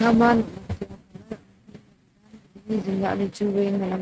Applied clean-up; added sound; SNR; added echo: neural mask model RNNoise.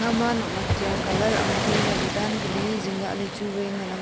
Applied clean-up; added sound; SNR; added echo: none; Waves, surf; -1 dB; none.